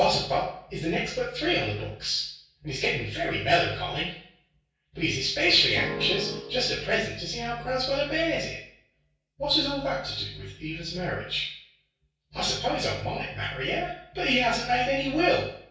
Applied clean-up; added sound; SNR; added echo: none; Keyboard (musical); 7 dB; reverberation time 0.6 s.